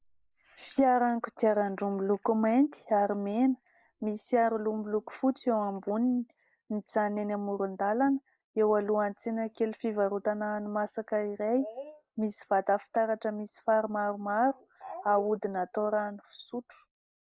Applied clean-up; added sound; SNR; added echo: neural mask model Resemble Enhance denoiser.